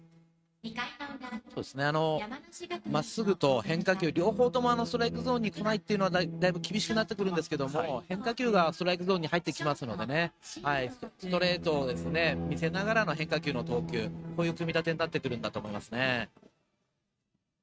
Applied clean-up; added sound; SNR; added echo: neural mask model RNNoise.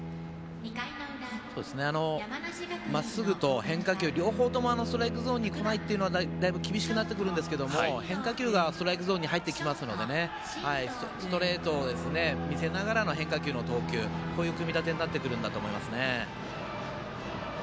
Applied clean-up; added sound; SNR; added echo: none; Bowed string instrument; 8 dB; none.